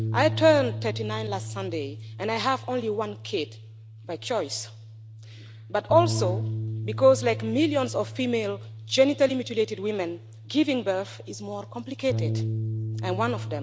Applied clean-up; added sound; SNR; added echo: none; Bass guitar; 7 dB; none.